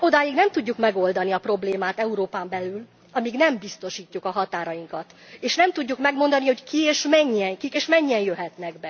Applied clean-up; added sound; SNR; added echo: none; none; none; none.